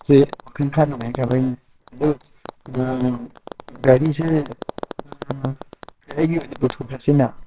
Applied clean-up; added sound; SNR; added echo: neural separator model SepFormer WHAMR!.